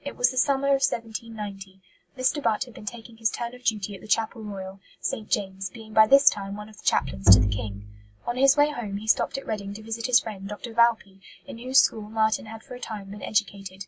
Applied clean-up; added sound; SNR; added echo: none; Bowed string instrument; -4 dB; none.